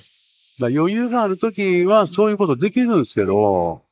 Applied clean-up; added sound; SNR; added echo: neural mask model Resemble Enhance denoiser.